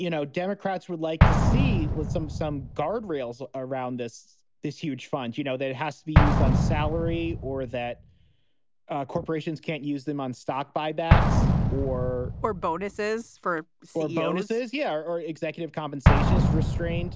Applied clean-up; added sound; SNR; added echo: none; Explosion; -4 dB; none.